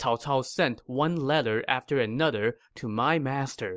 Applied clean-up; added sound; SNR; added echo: none; none; none; none.